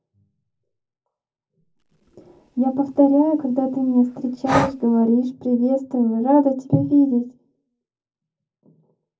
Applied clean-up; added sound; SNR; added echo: none; Breathing; 10 dB; reverberation time 0.4 s.